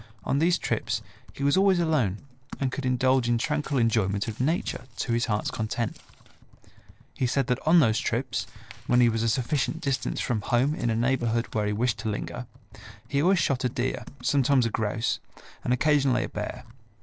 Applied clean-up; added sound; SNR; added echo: neural separator model SepFormer DNS4.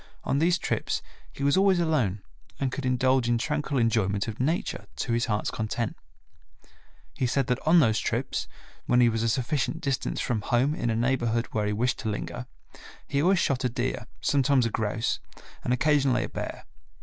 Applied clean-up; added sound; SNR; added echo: none; none; none; none.